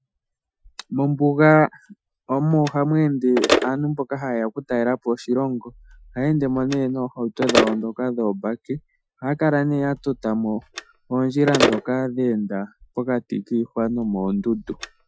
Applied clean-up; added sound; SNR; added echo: classical method Wiener filter.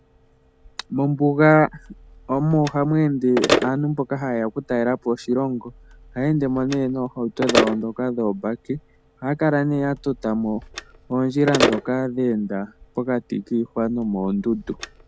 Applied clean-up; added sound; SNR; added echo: none; Telephone; 8 dB; none.